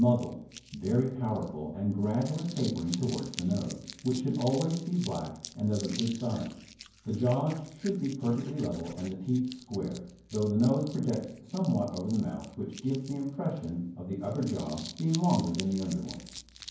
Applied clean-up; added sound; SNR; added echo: none; Crumpling, crinkling; 17 dB; reverberation time 0.9 s.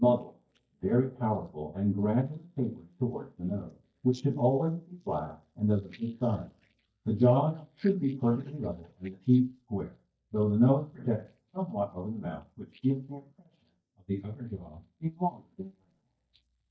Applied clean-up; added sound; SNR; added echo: neural mask model DeepFilterNet 3.